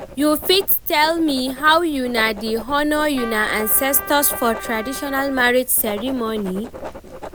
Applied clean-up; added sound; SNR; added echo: none; Writing + Trumpet; 13 dB; none.